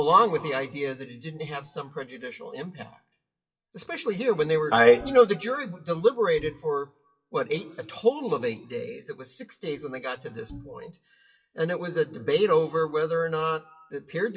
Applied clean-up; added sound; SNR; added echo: classical method WPE with log-MMSE.